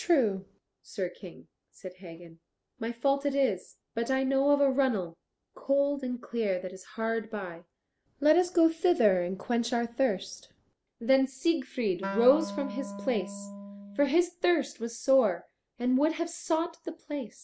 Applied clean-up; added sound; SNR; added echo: none; Wind instrument, woodwind instrument; 10 dB; none.